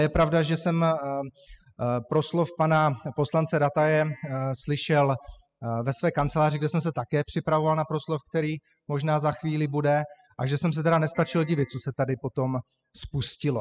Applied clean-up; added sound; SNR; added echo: classical method spectral subtraction.